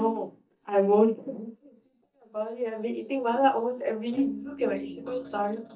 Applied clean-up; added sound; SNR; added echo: neural mask model DeepFilterNet 3.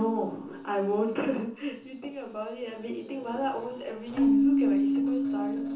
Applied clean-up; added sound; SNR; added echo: none; Keyboard (musical); -3 dB; reverberation time 0.7 s.